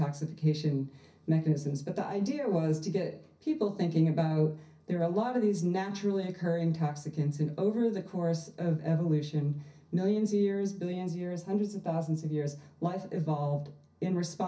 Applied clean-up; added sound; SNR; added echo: none; none; none; reverberation time 0.3 s.